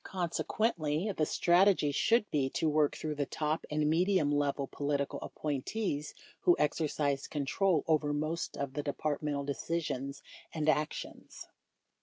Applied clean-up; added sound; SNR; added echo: none; none; none; none.